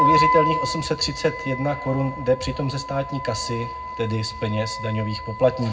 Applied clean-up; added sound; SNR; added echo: none; Wind instrument, woodwind instrument; 2 dB; reverberation time 0.3 s.